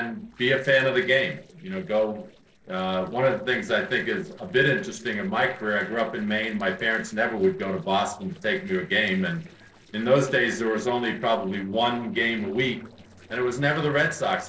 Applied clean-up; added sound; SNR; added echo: neural separator model SepFormer DNS4.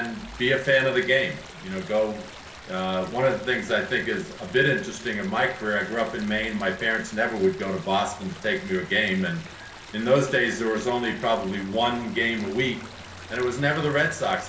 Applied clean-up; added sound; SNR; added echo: none; Stream; 17 dB; reverberation time 0.2 s.